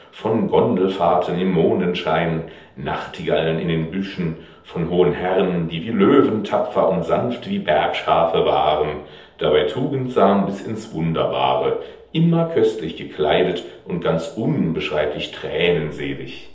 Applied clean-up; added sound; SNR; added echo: none; none; none; reverberation time 0.8 s.